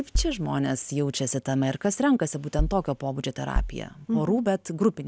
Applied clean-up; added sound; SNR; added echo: none; Bass drum; 2 dB; none.